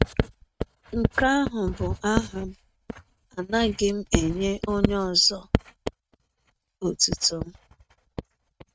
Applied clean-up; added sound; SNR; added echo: neural mask model RNNoise.